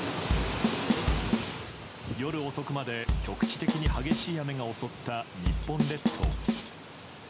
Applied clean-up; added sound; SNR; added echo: none; Bass drum / Snare drum / Drum kit; -4 dB; none.